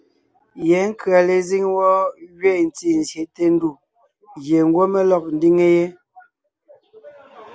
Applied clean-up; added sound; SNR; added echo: none; none; none; none.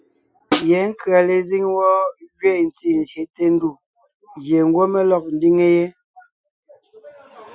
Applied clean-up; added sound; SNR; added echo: classical method Wiener filter.